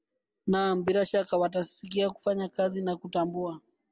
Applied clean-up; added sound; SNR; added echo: none; none; none; none.